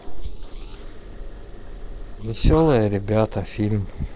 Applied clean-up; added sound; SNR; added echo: neural separator model SepFormer DNS4.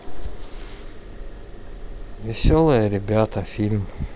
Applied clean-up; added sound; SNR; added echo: none; none; none; none.